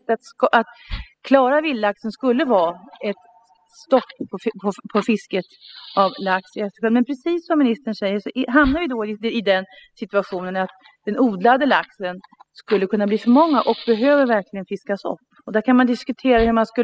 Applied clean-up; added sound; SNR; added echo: classical method spectral subtraction.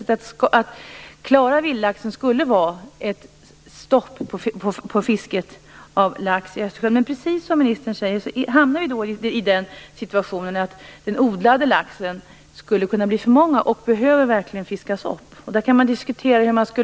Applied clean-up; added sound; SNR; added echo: none; none; none; none.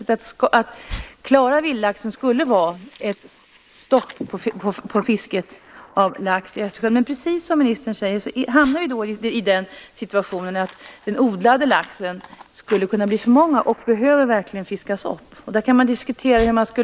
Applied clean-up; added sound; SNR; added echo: neural mask model Resemble Enhance denoiser.